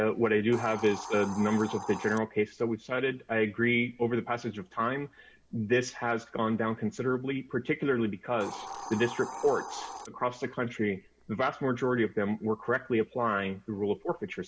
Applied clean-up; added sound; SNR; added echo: none; Hiss; 17 dB; none.